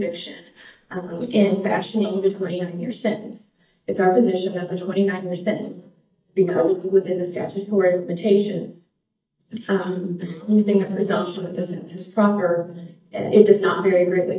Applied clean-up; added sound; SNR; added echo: neural mask model DeepFilterNet 3.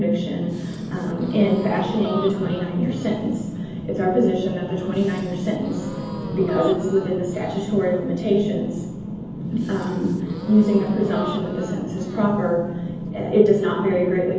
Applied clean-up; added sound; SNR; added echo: none; Gasp; 15 dB; reverberation time 0.8 s.